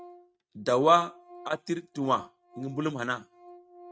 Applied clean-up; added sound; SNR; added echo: neural mask model RNNoise.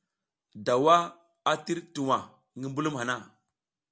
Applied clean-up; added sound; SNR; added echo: none; none; none; none.